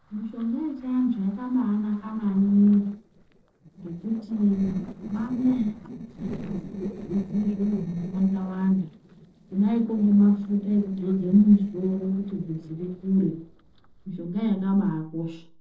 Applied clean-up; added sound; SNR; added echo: neural separator model SepFormer DNS4.